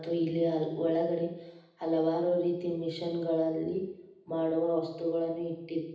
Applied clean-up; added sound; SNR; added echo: none; none; none; reverberation time 0.9 s.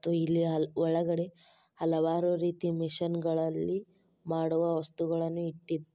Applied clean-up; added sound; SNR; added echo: none; none; none; none.